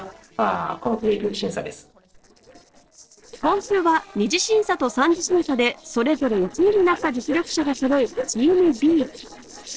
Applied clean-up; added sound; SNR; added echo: neural separator model SepFormer DNS4.